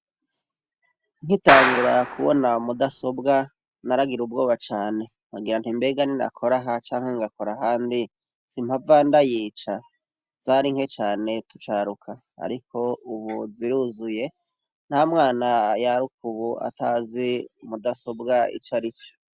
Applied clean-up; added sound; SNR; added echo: none; Clapping; 0 dB; none.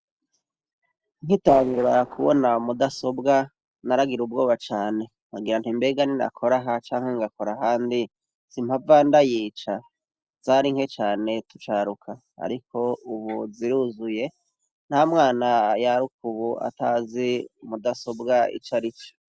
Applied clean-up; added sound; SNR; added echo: neural separator model SepFormer DNS4.